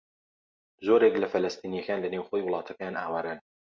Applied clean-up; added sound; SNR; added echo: none; none; none; none.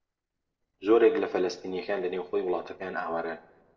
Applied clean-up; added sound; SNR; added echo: neural separator model SepFormer DNS4.